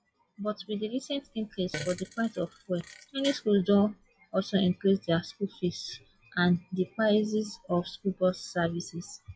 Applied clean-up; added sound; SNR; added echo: classical method log-MMSE.